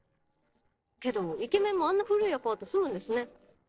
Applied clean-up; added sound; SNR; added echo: neural separator model SepFormer DNS4.